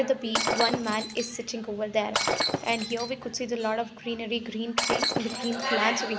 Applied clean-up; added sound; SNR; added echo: none; Shatter; 1 dB; none.